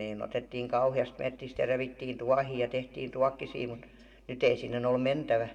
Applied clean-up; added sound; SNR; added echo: none; none; none; reverberation time 1.2 s.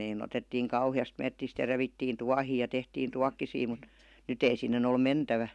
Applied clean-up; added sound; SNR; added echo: none; none; none; none.